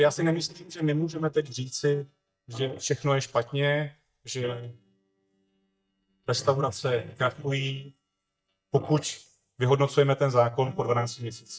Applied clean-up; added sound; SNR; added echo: neural mask model DeepFilterNet 3.